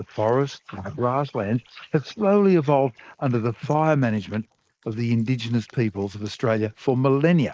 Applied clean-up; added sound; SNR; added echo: neural mask model Resemble Enhance denoiser.